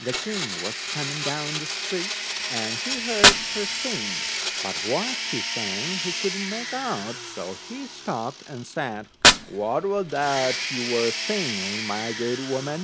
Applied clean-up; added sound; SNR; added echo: none; Fire + Domestic sounds, home sounds; -3 dB; none.